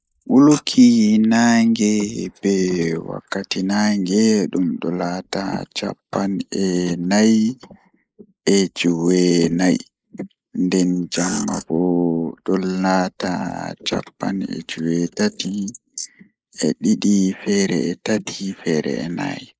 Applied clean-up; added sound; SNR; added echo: neural mask model Resemble Enhance denoiser.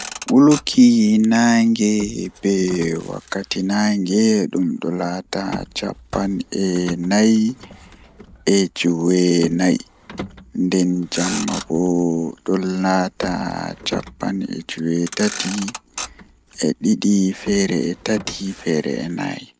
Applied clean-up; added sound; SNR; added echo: none; Motor vehicle (road); 17 dB; none.